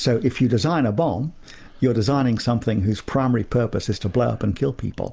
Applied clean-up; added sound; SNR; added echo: none; none; none; none.